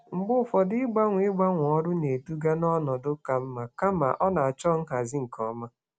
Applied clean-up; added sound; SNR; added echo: none; none; none; none.